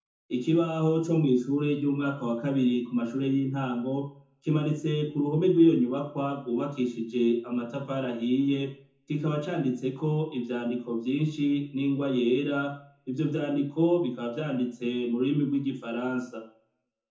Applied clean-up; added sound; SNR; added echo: none; none; none; reverberation time 0.6 s.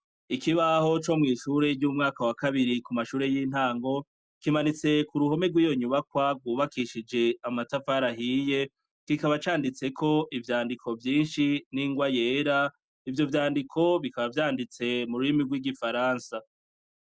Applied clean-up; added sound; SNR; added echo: none; none; none; none.